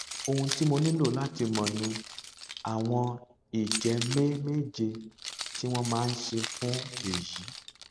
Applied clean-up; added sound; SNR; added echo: none; Keys jangling; 9 dB; none.